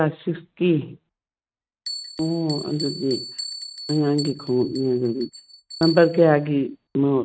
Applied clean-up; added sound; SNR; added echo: neural mask model RNNoise.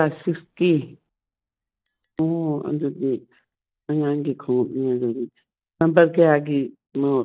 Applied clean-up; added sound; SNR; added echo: neural mask model DeepFilterNet 3.